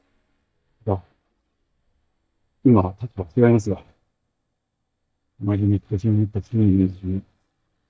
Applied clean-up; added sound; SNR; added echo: neural mask model DeepFilterNet 3.